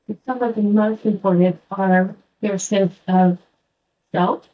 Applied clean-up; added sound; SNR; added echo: neural mask model DeepFilterNet 3.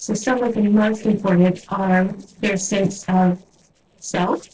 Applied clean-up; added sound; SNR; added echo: neural separator model SepFormer DNS4.